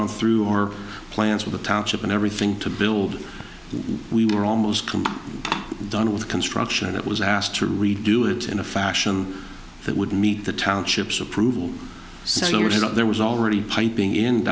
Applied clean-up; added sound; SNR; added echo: none; none; none; none.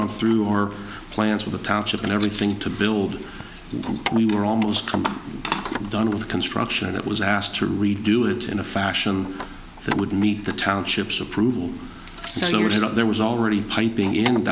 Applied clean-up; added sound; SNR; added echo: none; Keys jangling; 13 dB; none.